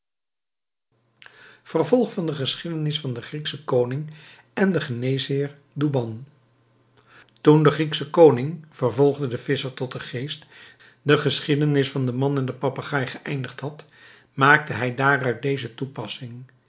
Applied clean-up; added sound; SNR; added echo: none; none; none; none.